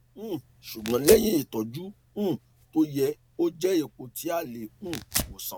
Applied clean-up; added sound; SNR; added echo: none; Tearing; 11 dB; none.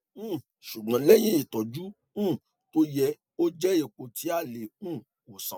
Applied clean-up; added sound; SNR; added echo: none; none; none; none.